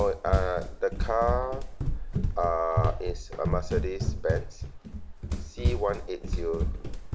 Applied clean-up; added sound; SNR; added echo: none; Run; -1 dB; none.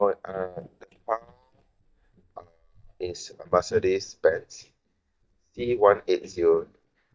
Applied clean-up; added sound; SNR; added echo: neural mask model DeepFilterNet 3.